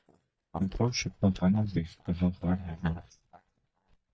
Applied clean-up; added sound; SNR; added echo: neural mask model DeepFilterNet 3.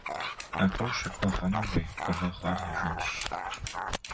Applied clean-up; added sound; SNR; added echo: none; Dog; 1 dB; reverberation time 0.4 s.